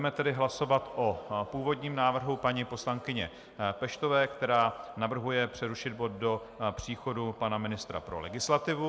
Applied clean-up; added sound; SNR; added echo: none; none; none; none.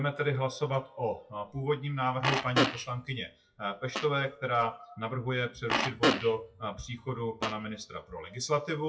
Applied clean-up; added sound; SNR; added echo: classical method WPE with log-MMSE.